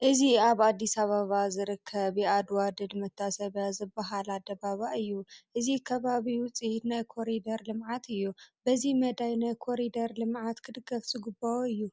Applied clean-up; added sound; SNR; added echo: none; none; none; none.